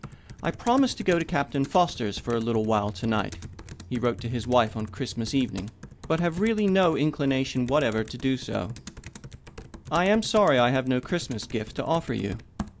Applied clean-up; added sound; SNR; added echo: none; Computer keyboard; 16 dB; none.